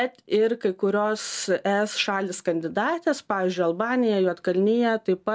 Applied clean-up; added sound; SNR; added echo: none; none; none; none.